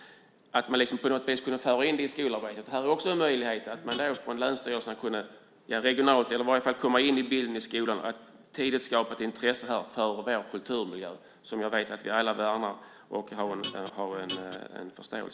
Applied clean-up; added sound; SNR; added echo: none; Guitar; 11 dB; none.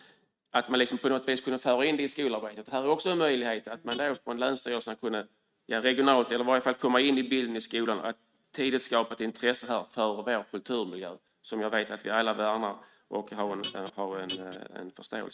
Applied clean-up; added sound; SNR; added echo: neural mask model RNNoise.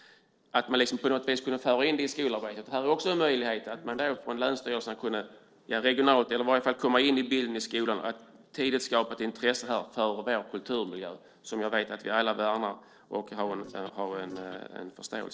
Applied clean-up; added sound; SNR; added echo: neural separator model SepFormer DNS4.